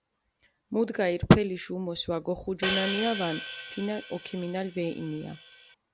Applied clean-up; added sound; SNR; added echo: none; Hi-hat; 3 dB; none.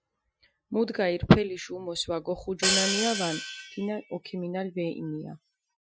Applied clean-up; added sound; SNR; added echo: classical method Wiener filter.